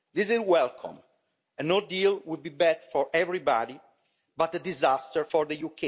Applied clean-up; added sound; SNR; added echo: none; none; none; none.